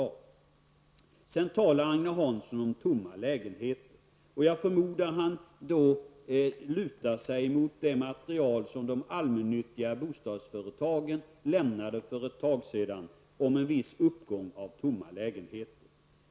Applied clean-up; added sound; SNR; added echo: none; none; none; none.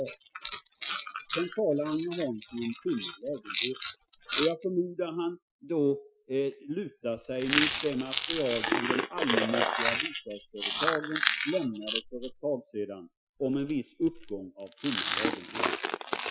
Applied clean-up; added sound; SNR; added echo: classical method Wiener filter.